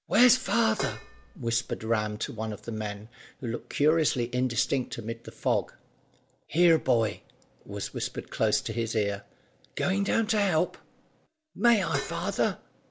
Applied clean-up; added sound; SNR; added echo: none; Dishes, pots, and pans; 9 dB; none.